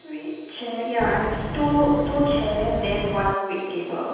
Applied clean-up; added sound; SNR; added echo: none; Wind; 5 dB; reverberation time 1.2 s.